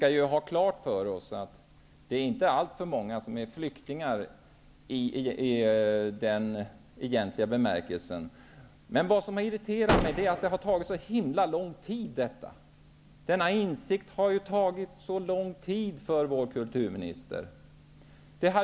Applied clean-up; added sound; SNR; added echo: none; Gunshot, gunfire; 1 dB; none.